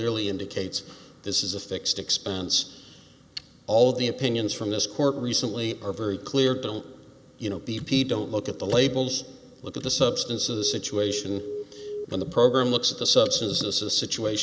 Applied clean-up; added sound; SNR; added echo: none; Alarm; 9 dB; none.